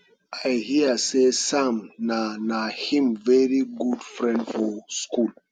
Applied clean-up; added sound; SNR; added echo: none; none; none; none.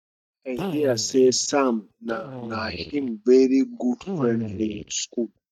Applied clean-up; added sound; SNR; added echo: neural mask model DeepFilterNet 3.